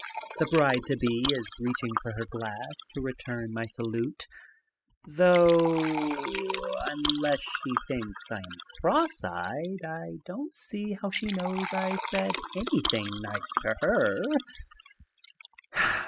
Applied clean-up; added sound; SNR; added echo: classical method spectral subtraction.